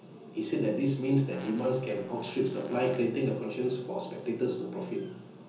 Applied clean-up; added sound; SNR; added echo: none; Fart; 16 dB; reverberation time 0.7 s.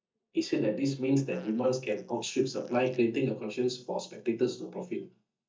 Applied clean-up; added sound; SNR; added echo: neural mask model DeepFilterNet 3.